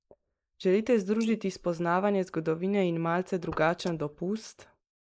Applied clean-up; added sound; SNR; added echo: neural mask model Resemble Enhance denoiser.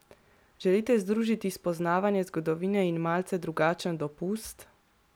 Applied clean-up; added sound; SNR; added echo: none; none; none; none.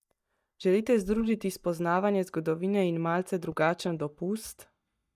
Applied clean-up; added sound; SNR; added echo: neural mask model DeepFilterNet 3.